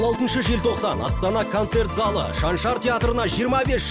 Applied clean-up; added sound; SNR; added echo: none; none; none; none.